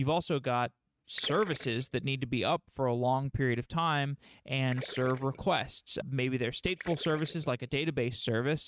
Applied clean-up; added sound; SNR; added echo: neural mask model RNNoise.